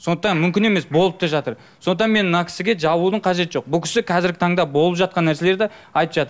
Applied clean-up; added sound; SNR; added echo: none; none; none; none.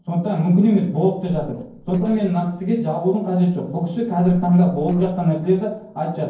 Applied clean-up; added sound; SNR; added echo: neural separator model SepFormer DNS4.